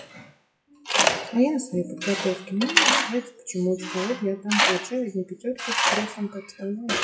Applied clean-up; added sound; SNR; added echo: classical method WPE with log-MMSE.